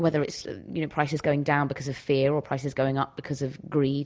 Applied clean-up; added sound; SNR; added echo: none; none; none; none.